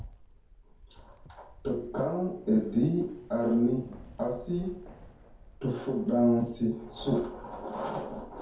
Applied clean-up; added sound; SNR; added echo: none; Keys jangling; 19 dB; reverberation time 0.6 s.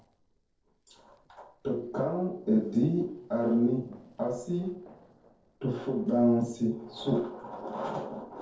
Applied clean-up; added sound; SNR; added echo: neural separator model SepFormer DNS4.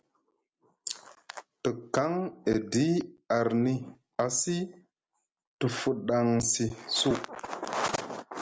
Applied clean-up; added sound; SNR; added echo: none; none; none; none.